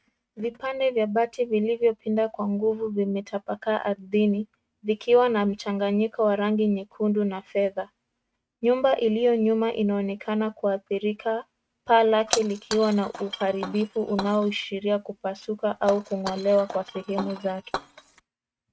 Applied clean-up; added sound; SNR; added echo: neural mask model RNNoise.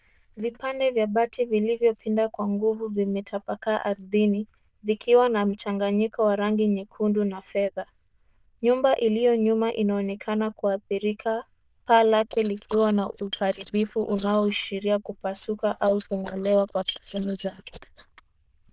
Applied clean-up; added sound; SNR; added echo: neural diffusion model UNIVERSE++.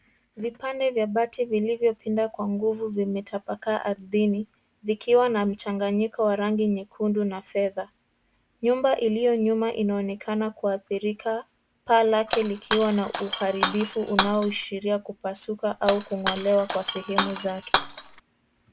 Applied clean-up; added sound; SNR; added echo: none; Shatter; 1 dB; none.